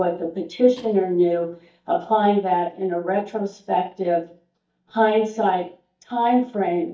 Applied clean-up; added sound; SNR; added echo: neural mask model DeepFilterNet 3.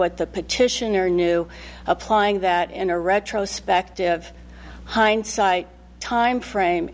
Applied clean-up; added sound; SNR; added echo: none; none; none; none.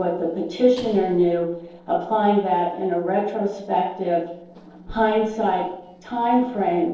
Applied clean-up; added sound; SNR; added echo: neural separator model SepFormer DNS4.